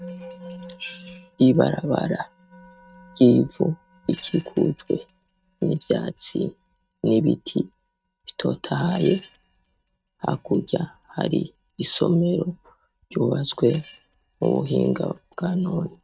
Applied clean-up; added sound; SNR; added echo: neural mask model RNNoise.